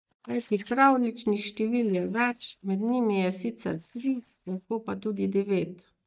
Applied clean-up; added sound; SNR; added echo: neural mask model DeepFilterNet 3.